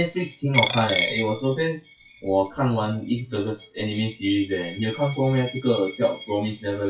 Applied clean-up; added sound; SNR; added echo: classical method WPE with log-MMSE.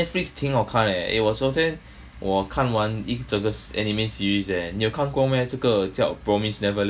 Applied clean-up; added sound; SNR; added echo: none; none; none; none.